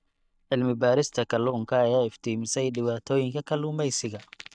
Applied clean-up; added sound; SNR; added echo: neural mask model DeepFilterNet 3.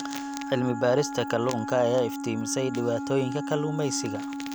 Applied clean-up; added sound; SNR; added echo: none; Wind instrument, woodwind instrument; 6 dB; none.